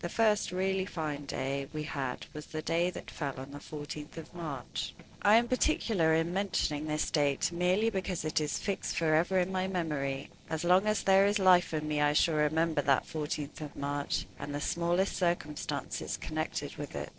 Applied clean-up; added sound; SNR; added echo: neural separator model SepFormer DNS4.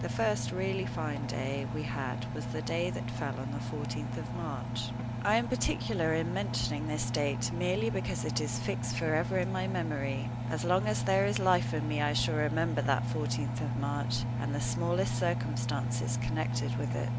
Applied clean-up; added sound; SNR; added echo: none; Engine; 0 dB; none.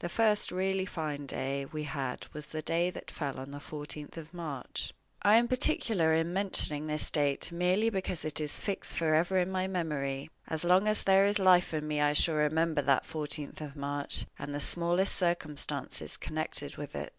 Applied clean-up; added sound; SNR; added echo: none; none; none; none.